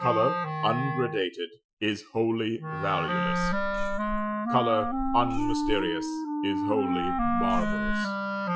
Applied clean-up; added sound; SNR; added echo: classical method Wiener filter.